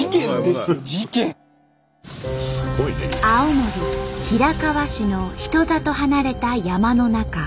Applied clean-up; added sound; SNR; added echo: none; none; none; none.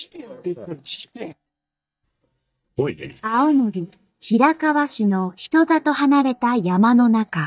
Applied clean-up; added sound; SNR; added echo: neural mask model DeepFilterNet 3.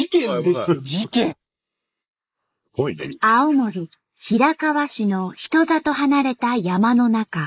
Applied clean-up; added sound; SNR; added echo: neural mask model Resemble Enhance denoiser.